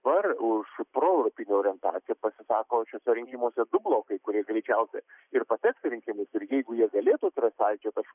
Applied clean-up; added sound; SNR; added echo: neural mask model Resemble Enhance denoiser.